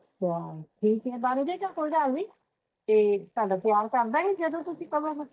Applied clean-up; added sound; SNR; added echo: neural mask model DeepFilterNet 3.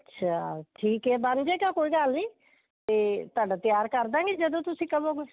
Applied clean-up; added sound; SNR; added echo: none; none; none; none.